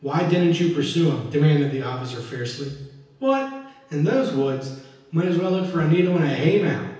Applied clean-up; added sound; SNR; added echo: none; none; none; reverberation time 0.9 s.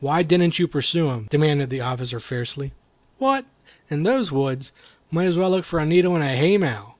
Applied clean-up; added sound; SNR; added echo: none; none; none; none.